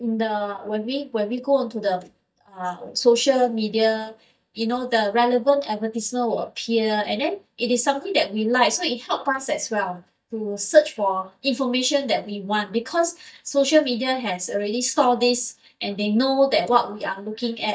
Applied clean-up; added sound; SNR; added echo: neural mask model DeepFilterNet 3.